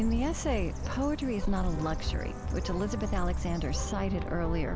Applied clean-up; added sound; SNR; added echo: none; Bird; 2 dB; none.